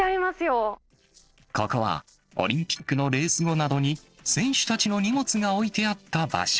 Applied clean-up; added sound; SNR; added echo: neural separator model SepFormer DNS4.